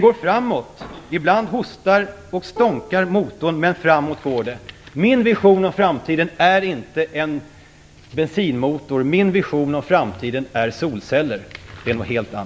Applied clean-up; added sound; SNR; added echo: none; Plucked string instrument; 17 dB; none.